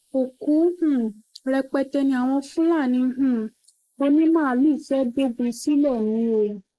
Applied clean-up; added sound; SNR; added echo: neural mask model Resemble Enhance denoiser.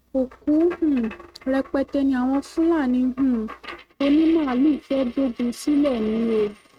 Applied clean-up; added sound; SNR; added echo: neural mask model RNNoise.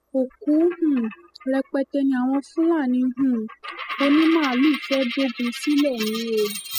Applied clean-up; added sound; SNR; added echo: classical method spectral subtraction.